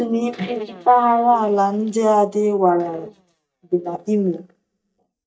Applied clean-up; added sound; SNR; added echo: neural mask model DeepFilterNet 3.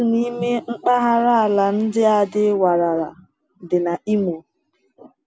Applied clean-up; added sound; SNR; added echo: none; none; none; none.